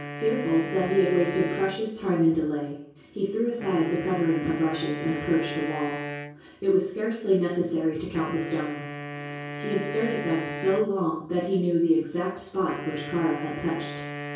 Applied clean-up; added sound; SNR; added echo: none; Wind instrument, woodwind instrument; 10 dB; reverberation time 0.6 s.